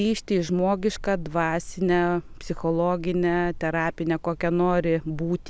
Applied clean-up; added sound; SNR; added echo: none; none; none; none.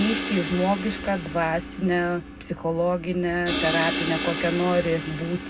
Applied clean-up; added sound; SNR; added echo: none; Crash cymbal; 5 dB; reverberation time 0.3 s.